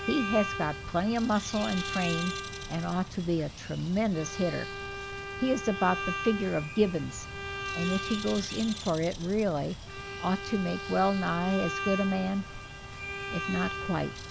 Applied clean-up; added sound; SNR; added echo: none; Bird + Bowed string instrument; 7 dB; none.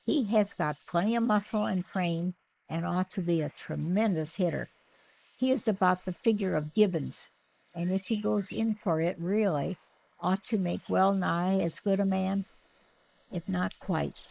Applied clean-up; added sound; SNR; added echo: neural mask model Resemble Enhance denoiser.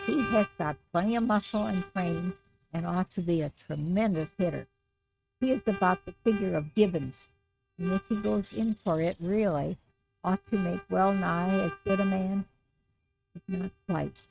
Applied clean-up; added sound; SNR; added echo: neural mask model RNNoise.